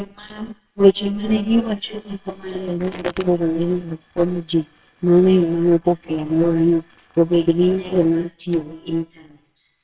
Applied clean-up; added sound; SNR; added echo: neural separator model SepFormer WHAMR!.